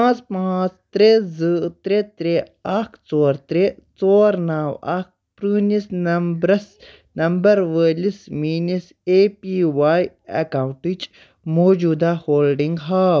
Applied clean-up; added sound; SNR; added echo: none; none; none; none.